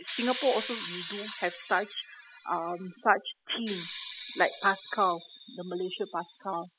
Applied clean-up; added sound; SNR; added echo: classical method spectral subtraction.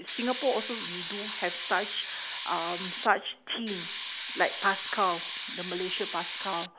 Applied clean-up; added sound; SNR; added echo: none; Hiss; 5 dB; none.